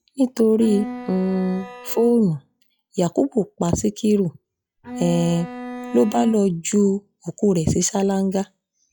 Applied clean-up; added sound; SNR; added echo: classical method log-MMSE.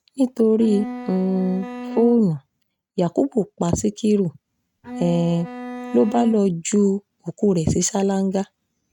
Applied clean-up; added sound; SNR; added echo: neural mask model RNNoise.